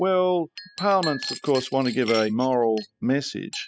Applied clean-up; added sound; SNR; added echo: classical method spectral subtraction.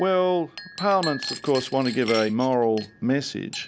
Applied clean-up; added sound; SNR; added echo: none; Chink, clink; 13 dB; none.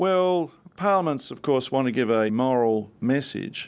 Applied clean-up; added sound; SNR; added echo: none; none; none; none.